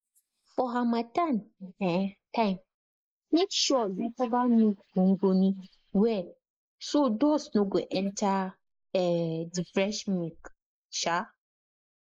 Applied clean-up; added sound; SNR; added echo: neural mask model Resemble Enhance denoiser.